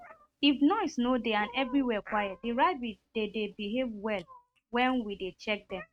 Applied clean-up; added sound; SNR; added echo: neural mask model RNNoise.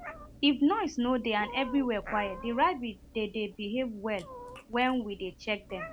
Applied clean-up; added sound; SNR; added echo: none; Meow; 15 dB; none.